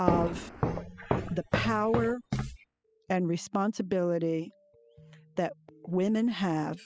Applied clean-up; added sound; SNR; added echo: classical method spectral subtraction.